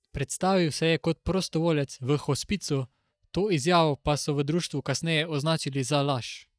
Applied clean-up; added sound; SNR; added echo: neural mask model DeepFilterNet 3.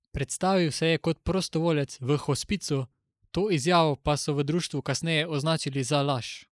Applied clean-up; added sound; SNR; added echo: neural mask model Resemble Enhance denoiser.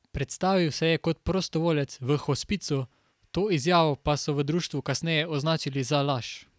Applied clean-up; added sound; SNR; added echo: none; none; none; none.